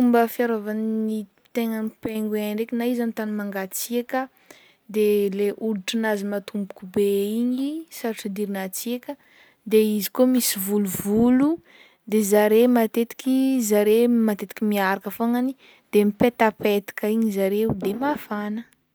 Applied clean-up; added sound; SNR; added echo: none; none; none; none.